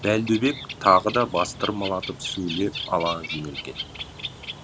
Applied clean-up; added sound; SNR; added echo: none; Bird; 10 dB; none.